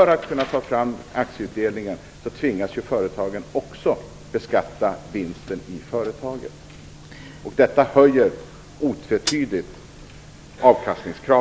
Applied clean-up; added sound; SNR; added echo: none; Hi-hat; 10 dB; none.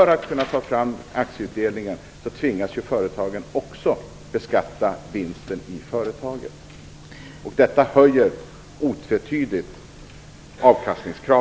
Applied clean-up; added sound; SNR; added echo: none; none; none; none.